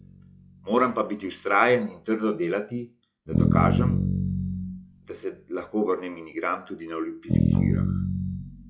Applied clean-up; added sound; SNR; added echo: classical method log-MMSE.